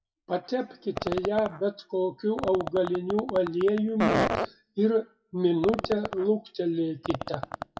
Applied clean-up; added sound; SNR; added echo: classical method WPE with log-MMSE.